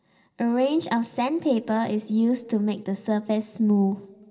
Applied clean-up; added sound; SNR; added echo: none; none; none; reverberation time 2.0 s.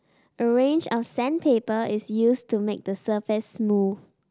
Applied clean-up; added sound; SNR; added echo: none; none; none; none.